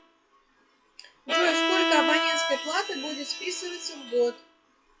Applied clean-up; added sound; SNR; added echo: classical method log-MMSE.